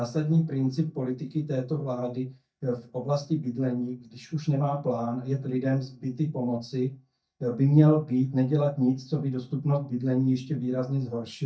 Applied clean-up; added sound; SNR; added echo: neural mask model DeepFilterNet 3.